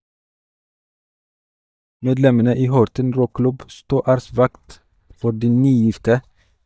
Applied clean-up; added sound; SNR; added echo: neural mask model DeepFilterNet 3.